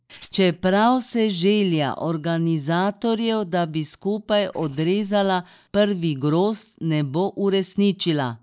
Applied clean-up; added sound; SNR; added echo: neural mask model Resemble Enhance denoiser.